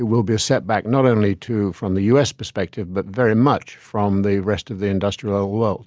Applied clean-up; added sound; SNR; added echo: none; none; none; none.